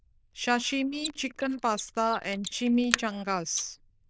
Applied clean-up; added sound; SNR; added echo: neural diffusion model UNIVERSE++.